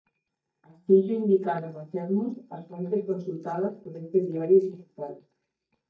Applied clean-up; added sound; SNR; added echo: neural mask model DeepFilterNet 3.